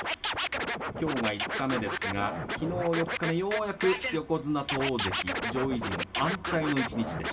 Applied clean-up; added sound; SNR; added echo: none; Scratching (performance technique); 2 dB; reverberation time 0.2 s.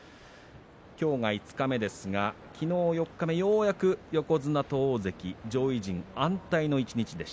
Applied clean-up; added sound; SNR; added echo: none; none; none; none.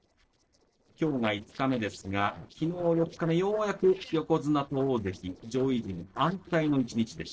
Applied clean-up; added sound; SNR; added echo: neural separator model SepFormer DNS4.